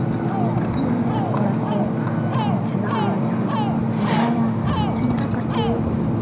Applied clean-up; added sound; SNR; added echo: none; Ocean; -5 dB; none.